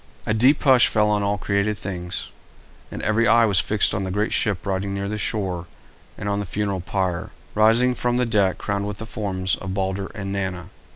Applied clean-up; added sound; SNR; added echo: none; none; none; none.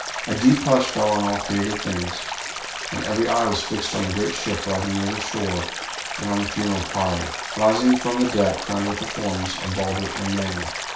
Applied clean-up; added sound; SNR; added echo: none; Stream; 7 dB; reverberation time 0.6 s.